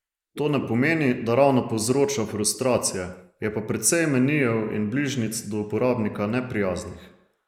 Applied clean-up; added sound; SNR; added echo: neural mask model Resemble Enhance denoiser.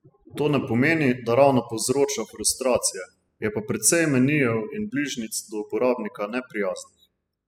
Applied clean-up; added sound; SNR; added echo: classical method spectral subtraction.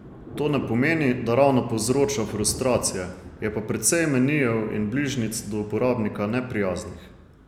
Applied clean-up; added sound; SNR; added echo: none; Thunder / Rain; 18 dB; none.